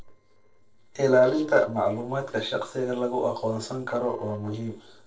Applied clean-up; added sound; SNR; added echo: neural separator model SepFormer DNS4.